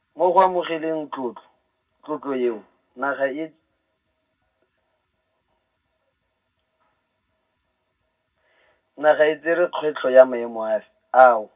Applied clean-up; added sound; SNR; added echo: none; none; none; reverberation time 0.4 s.